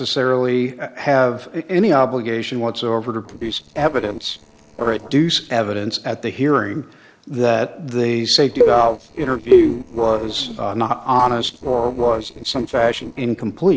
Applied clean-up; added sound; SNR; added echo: neural separator model SepFormer DNS4.